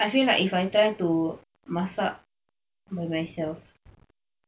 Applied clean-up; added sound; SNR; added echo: none; none; none; none.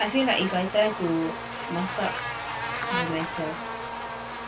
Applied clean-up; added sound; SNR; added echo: none; Buzz; 4 dB; none.